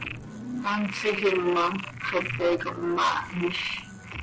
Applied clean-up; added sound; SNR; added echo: none; Frog; 10 dB; none.